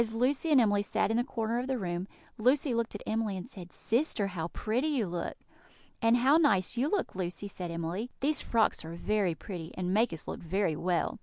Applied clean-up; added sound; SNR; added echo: none; none; none; none.